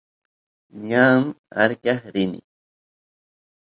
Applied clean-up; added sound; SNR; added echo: none; none; none; none.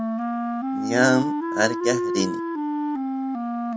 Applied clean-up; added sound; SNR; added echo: none; Wind instrument, woodwind instrument; 0 dB; none.